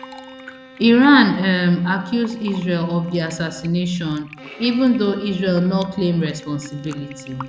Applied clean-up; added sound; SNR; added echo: none; Bowed string instrument + Fill (with liquid); 20 dB; none.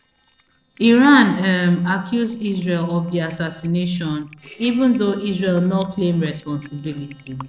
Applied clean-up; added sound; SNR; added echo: neural separator model SepFormer DNS4.